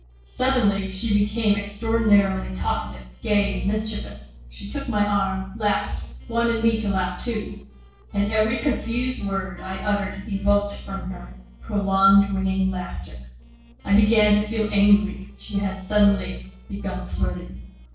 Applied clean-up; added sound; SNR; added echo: neural separator model SepFormer DNS4.